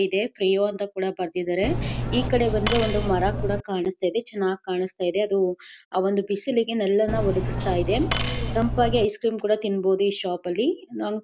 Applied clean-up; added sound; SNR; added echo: none; Cutlery, silverware; 0 dB; none.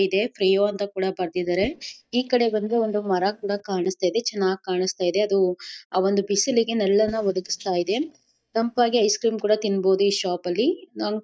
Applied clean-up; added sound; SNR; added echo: neural mask model DeepFilterNet 3.